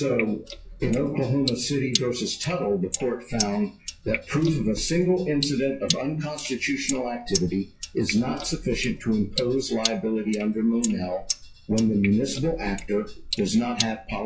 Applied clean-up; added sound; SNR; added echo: classical method WPE with log-MMSE.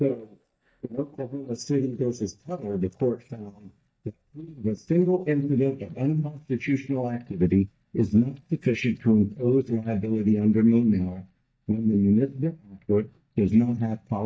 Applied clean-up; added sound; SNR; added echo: neural mask model DeepFilterNet 3.